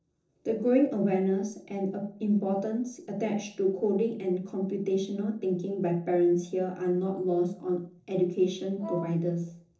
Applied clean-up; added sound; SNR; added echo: neural separator model SepFormer DNS4.